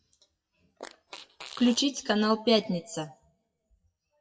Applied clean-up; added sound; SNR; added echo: classical method WPE with log-MMSE.